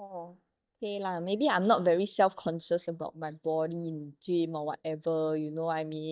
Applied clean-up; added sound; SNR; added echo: neural mask model DeepFilterNet 3.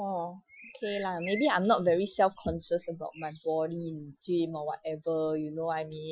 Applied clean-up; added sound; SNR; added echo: classical method Wiener filter.